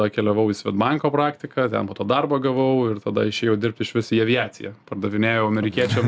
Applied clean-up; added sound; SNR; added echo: none; none; none; none.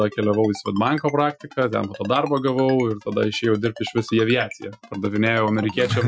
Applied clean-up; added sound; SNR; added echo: classical method Wiener filter.